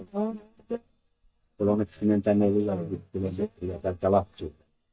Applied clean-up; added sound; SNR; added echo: neural mask model DeepFilterNet 3.